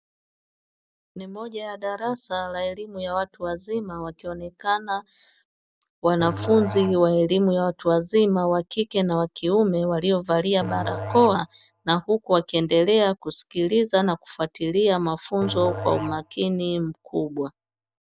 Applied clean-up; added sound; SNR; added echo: none; Musical instrument; 12 dB; none.